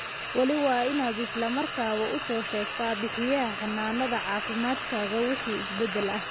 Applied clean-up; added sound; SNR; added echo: none; Frying (food); 5 dB; none.